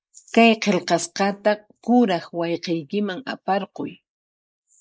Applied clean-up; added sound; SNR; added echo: neural mask model Resemble Enhance denoiser.